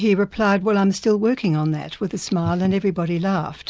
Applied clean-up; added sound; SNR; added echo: none; none; none; none.